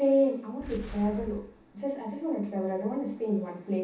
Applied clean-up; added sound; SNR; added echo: none; Boom; 17 dB; reverberation time 0.7 s.